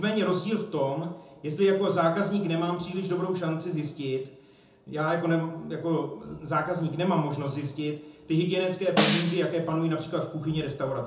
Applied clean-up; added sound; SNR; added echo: none; Snare drum; 0 dB; reverberation time 0.5 s.